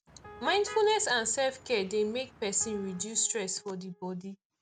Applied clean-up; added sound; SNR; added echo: none; Piano + Motor vehicle (road); 18 dB; none.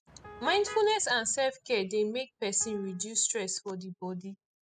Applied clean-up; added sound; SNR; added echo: classical method spectral subtraction.